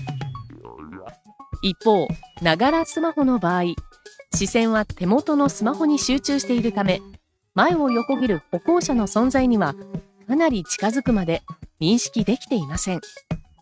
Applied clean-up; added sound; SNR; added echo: neural mask model RNNoise.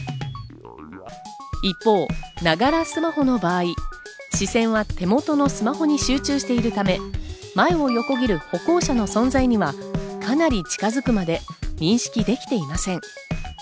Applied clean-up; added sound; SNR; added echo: none; Bowed string instrument; 13 dB; none.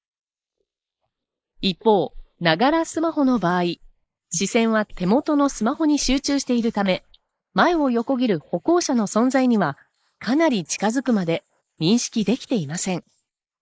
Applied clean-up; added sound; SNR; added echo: neural mask model Resemble Enhance denoiser.